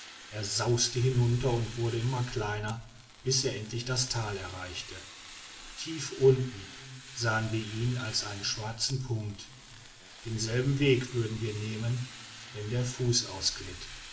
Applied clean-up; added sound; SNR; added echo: none; Fire; 16 dB; reverberation time 2.0 s.